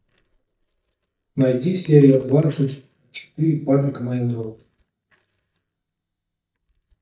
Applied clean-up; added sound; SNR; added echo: neural mask model DeepFilterNet 3.